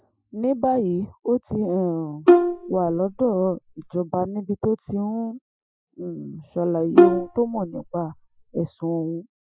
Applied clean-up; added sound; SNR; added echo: classical method Wiener filter.